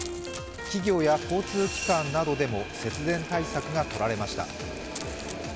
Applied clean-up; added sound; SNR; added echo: none; Crackle; 17 dB; none.